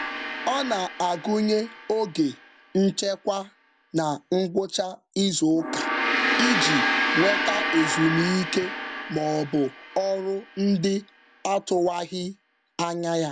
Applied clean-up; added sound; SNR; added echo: none; Gong; 4 dB; none.